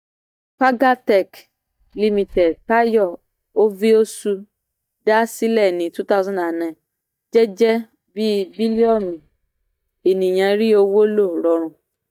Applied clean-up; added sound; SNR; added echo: neural mask model DeepFilterNet 3.